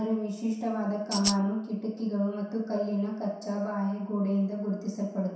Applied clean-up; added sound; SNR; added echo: none; Tambourine; 1 dB; reverberation time 0.7 s.